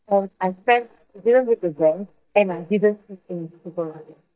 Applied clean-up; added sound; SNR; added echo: neural mask model DeepFilterNet 3.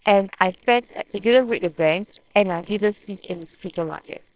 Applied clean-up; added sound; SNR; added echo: neural separator model SepFormer WHAMR!.